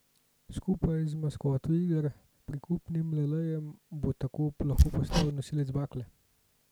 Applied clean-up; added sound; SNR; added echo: none; Hammer; -3 dB; none.